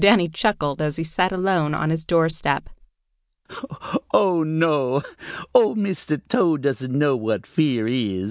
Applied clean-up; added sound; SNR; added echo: none; none; none; none.